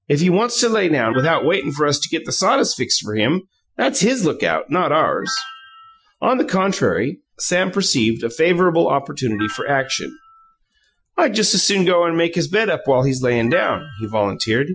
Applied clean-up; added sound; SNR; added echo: classical method Wiener filter.